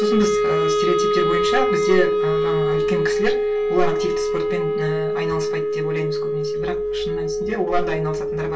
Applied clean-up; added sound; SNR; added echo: none; Wind instrument, woodwind instrument; -4 dB; reverberation time 0.2 s.